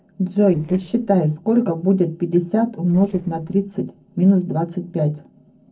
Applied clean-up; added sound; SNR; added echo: neural separator model SepFormer DNS4.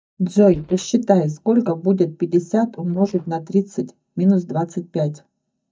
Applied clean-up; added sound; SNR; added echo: neural mask model DeepFilterNet 3.